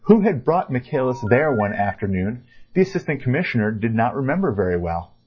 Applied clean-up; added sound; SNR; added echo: classical method log-MMSE.